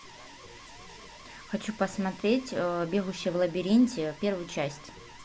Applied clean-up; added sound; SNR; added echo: none; Alarm + Fire; 19 dB; none.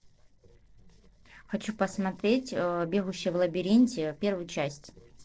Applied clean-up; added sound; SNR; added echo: neural separator model SepFormer DNS4.